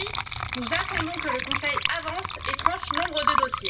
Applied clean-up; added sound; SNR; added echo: none; Water / Liquid; -3 dB; reverberation time 0.2 s.